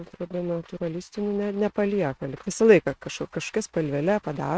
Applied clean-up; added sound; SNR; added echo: neural mask model RNNoise.